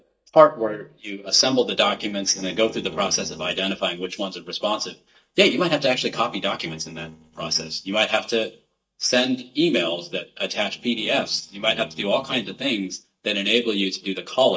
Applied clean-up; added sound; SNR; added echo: neural mask model DeepFilterNet 3.